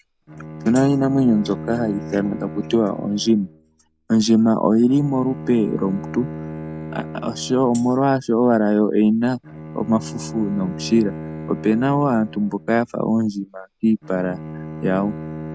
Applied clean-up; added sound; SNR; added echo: none; Bowed string instrument + Tambourine; 13 dB; none.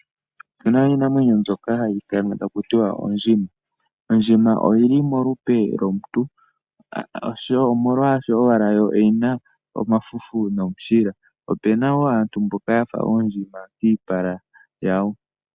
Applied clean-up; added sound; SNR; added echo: none; none; none; none.